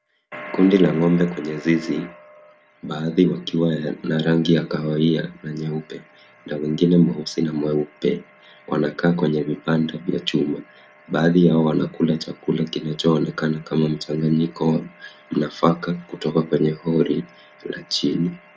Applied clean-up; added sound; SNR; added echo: none; none; none; none.